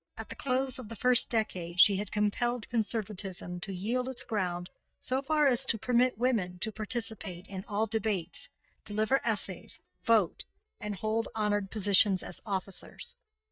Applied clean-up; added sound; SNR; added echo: neural mask model DeepFilterNet 3.